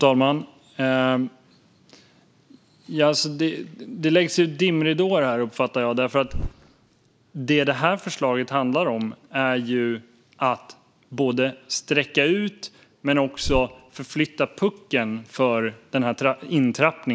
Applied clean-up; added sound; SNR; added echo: none; Bird; 12 dB; none.